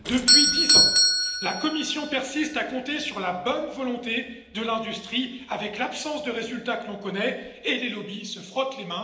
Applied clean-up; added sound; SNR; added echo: none; Doorbell; -2 dB; reverberation time 0.9 s.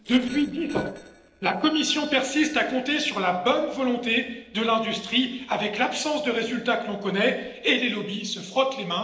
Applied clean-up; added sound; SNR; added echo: neural separator model SepFormer DNS4.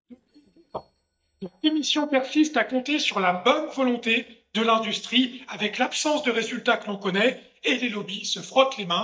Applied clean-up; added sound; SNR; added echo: neural mask model DeepFilterNet 3.